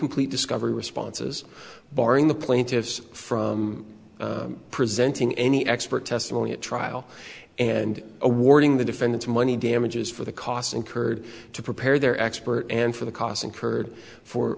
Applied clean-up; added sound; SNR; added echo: none; none; none; none.